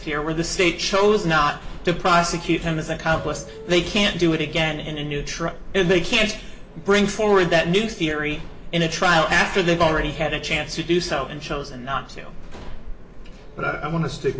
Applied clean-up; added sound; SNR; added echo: none; Subway, metro, underground; 15 dB; reverberation time 0.4 s.